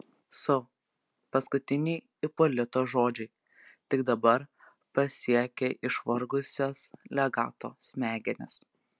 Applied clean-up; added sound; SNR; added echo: none; none; none; none.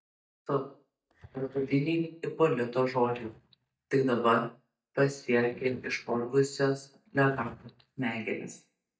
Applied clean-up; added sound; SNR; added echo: neural mask model DeepFilterNet 3.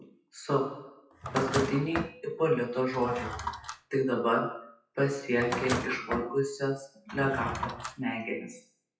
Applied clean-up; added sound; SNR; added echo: classical method WPE with log-MMSE.